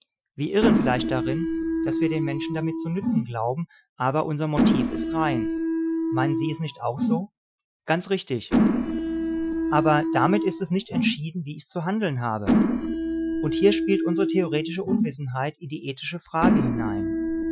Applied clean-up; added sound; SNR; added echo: classical method Wiener filter.